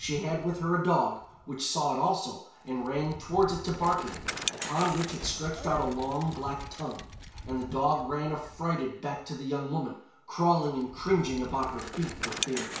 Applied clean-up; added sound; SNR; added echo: none; Bicycle; 11 dB; reverberation time 0.6 s.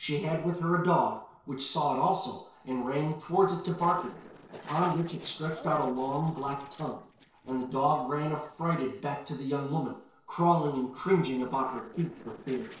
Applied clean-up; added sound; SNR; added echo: neural separator model SepFormer DNS4.